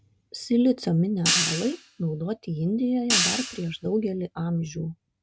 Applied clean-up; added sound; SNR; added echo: none; Hi-hat; 3 dB; none.